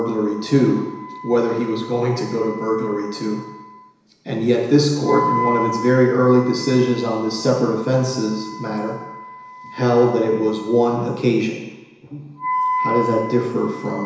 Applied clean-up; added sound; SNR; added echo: none; Wind instrument, woodwind instrument; 10 dB; reverberation time 1.0 s.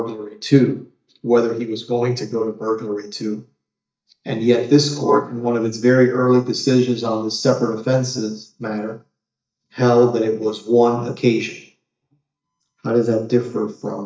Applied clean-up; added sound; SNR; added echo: neural mask model DeepFilterNet 3.